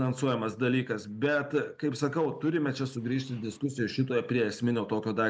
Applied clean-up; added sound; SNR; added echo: none; none; none; none.